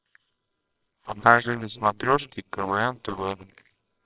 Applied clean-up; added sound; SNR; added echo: neural separator model SepFormer WHAMR!.